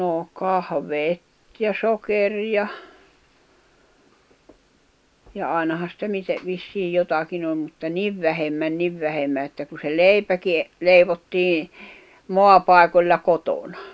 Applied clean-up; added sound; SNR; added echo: none; none; none; none.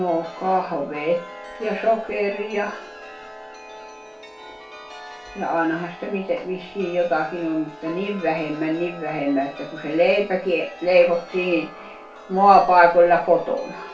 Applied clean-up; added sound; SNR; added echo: none; Chime; 17 dB; reverberation time 0.3 s.